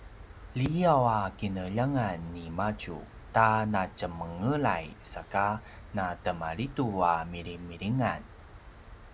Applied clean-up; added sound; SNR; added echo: none; Cricket; 18 dB; none.